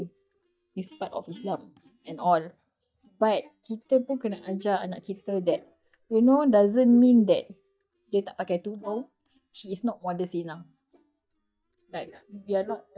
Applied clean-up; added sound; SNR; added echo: neural mask model DeepFilterNet 3.